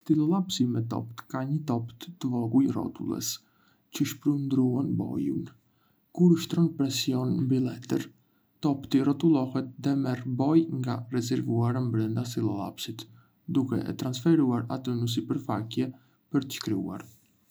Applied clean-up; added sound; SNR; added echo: none; none; none; none.